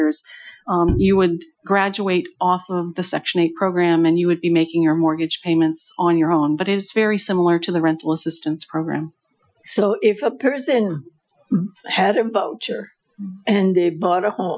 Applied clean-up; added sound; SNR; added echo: classical method Wiener filter.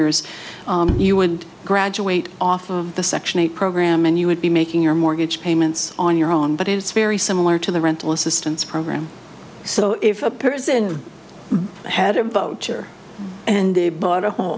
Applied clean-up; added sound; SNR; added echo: none; Bowed string instrument; 8 dB; none.